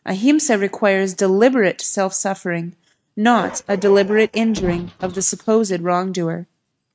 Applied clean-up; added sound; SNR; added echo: neural mask model RNNoise.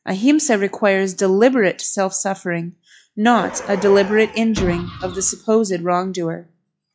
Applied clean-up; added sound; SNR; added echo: classical method log-MMSE.